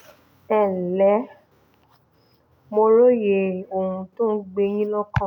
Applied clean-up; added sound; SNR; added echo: none; none; none; none.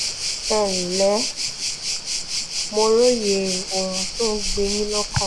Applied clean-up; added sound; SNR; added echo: none; Waves, surf; 2 dB; none.